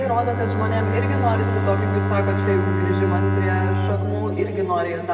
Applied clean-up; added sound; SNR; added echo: none; Bowed string instrument; -2 dB; reverberation time 2.3 s.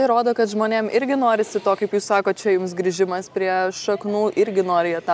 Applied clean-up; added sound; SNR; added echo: none; none; none; none.